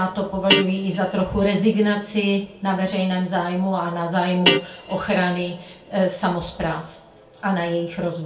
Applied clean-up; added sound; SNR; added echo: none; Guitar; 7 dB; reverberation time 0.3 s.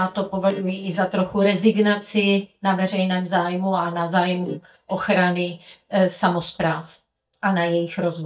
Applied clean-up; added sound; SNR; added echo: neural mask model DeepFilterNet 3.